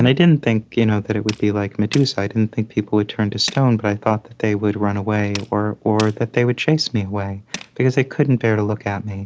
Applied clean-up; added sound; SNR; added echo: none; Tools; 20 dB; none.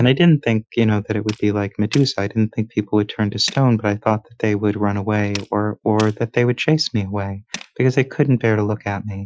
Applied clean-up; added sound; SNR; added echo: classical method Wiener filter.